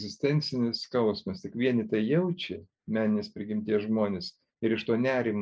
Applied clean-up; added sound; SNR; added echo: none; none; none; none.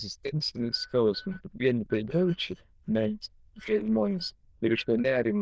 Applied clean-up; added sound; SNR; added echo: neural diffusion model UNIVERSE++.